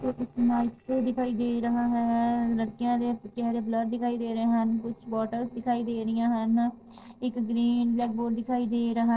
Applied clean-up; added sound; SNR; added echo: neural separator model SepFormer DNS4.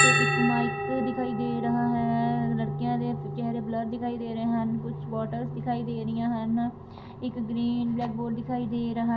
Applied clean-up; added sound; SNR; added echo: none; Bell; 3 dB; reverberation time 2.0 s.